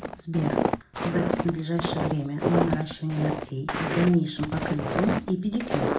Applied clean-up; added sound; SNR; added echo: none; Walk, footsteps; 1 dB; reverberation time 0.3 s.